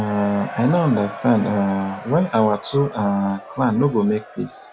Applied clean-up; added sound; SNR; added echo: none; Crowd / Cheering; 15 dB; none.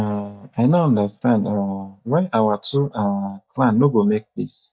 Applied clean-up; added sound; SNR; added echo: neural mask model DeepFilterNet 3.